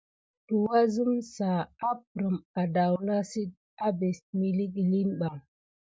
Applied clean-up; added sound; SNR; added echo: none; none; none; none.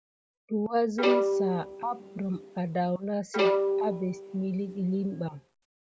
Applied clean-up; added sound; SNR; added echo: none; Bowed string instrument; -1 dB; none.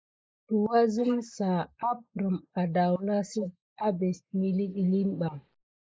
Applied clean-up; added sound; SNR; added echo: neural mask model Resemble Enhance denoiser.